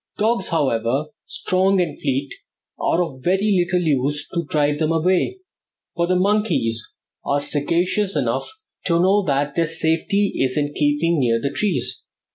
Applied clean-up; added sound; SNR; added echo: none; none; none; none.